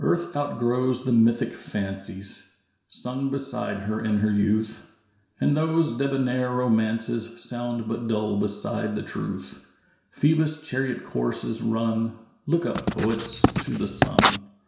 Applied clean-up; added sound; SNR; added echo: none; Writing; -2 dB; reverberation time 0.7 s.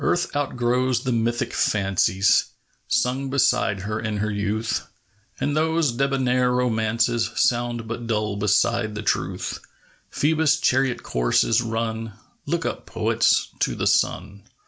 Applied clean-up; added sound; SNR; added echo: none; none; none; none.